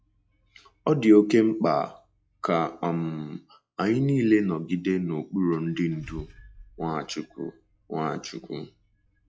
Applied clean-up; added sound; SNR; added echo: classical method log-MMSE.